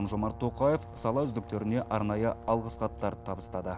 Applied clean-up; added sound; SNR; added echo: none; Brass instrument; 18 dB; none.